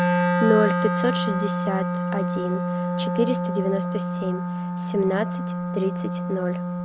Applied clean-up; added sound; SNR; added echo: none; Wind instrument, woodwind instrument; 1 dB; none.